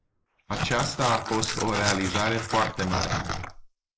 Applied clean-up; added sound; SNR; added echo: neural mask model Resemble Enhance denoiser.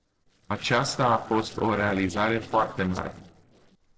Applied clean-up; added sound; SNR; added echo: neural separator model SepFormer DNS4.